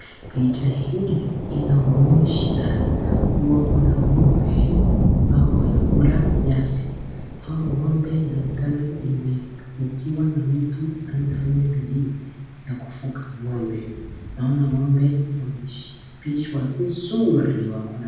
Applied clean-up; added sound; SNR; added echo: none; Thunder / Rain; 2 dB; reverberation time 1.2 s.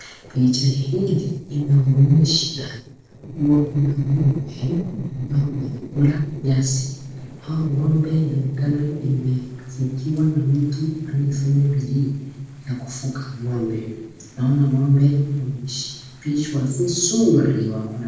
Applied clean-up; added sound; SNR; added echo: neural separator model SepFormer DNS4.